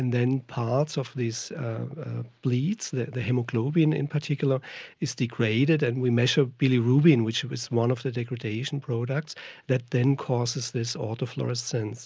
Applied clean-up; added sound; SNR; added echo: none; none; none; none.